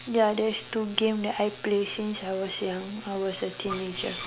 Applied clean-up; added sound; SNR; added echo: none; none; none; none.